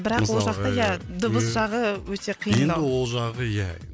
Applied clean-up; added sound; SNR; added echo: none; none; none; none.